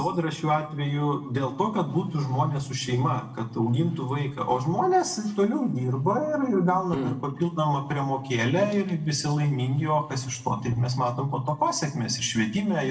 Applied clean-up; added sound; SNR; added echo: none; none; none; reverberation time 0.6 s.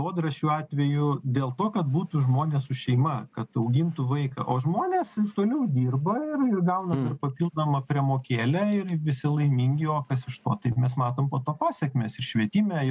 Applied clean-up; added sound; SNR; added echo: none; none; none; none.